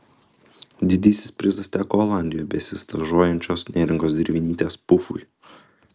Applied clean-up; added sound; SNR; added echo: none; none; none; none.